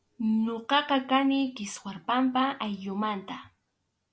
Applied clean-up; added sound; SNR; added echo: none; none; none; none.